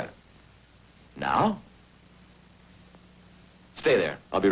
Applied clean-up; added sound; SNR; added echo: none; none; none; none.